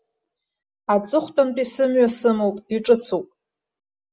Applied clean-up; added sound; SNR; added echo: none; none; none; none.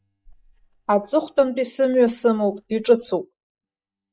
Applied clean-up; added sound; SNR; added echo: neural mask model DeepFilterNet 3.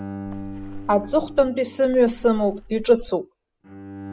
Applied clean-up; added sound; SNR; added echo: none; Bowed string instrument + Water / Splash, splatter; 13 dB; none.